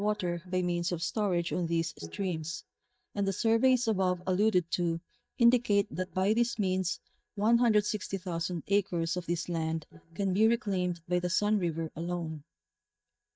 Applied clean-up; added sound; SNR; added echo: neural mask model DeepFilterNet 3.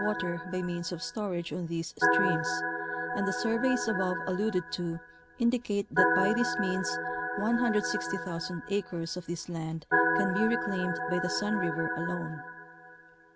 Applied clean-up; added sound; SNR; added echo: none; Organ; 1 dB; none.